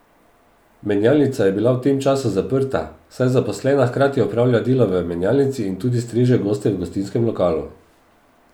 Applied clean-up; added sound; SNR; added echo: none; none; none; none.